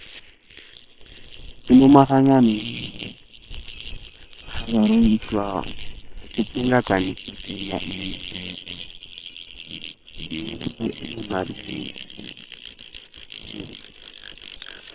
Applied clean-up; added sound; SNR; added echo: neural separator model SepFormer WHAM!.